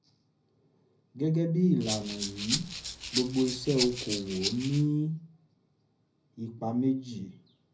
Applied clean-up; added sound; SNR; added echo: none; Rattle (instrument); 5 dB; reverberation time 0.4 s.